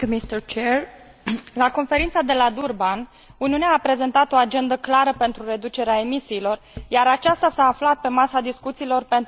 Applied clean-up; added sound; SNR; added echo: none; none; none; none.